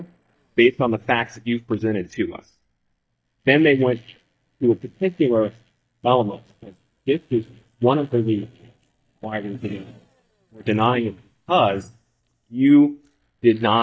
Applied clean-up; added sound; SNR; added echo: neural mask model DeepFilterNet 3.